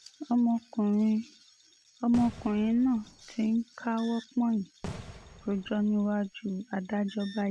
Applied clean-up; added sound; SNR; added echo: none; Fireworks; 15 dB; none.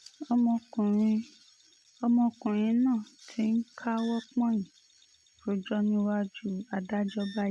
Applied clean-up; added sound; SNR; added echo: none; none; none; none.